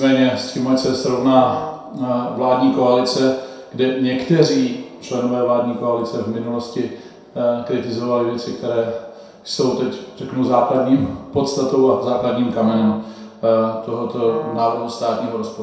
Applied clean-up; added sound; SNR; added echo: none; Brass instrument; 12 dB; reverberation time 0.7 s.